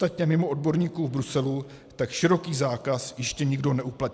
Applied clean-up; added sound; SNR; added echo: none; none; none; none.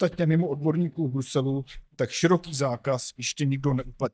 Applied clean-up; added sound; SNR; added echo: neural mask model DeepFilterNet 3.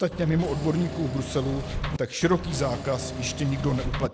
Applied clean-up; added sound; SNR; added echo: none; Engine / Mechanisms; 6 dB; none.